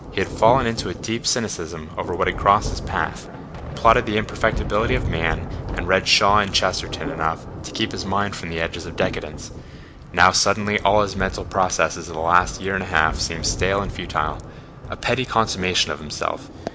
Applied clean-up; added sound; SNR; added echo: none; Thunder; 9 dB; none.